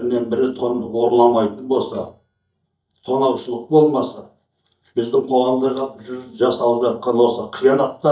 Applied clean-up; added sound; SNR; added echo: neural mask model DeepFilterNet 3.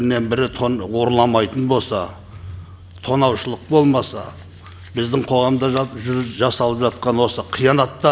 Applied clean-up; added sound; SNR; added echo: none; none; none; none.